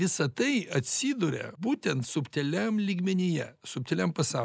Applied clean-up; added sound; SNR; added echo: none; none; none; none.